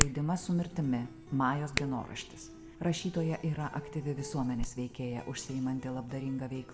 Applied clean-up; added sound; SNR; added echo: none; Hands; 6 dB; reverberation time 1.4 s.